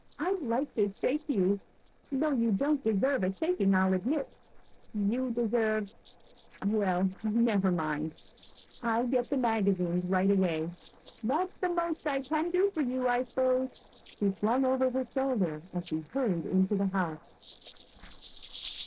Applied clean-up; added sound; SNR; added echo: neural separator model SepFormer DNS4.